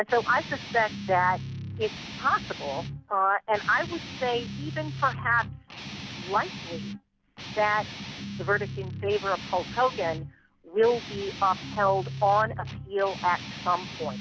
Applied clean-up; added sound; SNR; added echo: none; Guitar; 9 dB; none.